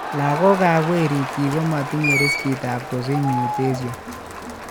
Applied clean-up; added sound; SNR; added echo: none; Screech + Crowd; 5 dB; none.